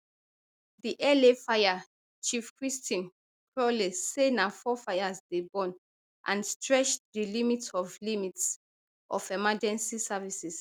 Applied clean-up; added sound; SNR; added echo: none; none; none; none.